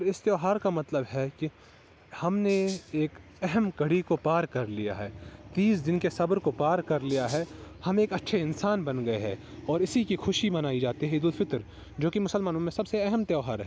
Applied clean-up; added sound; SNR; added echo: none; Rattle (instrument); 18 dB; none.